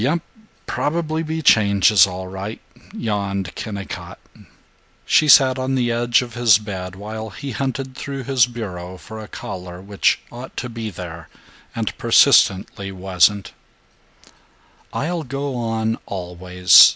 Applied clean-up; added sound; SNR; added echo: none; none; none; none.